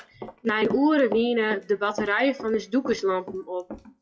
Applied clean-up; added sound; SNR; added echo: classical method WPE with log-MMSE.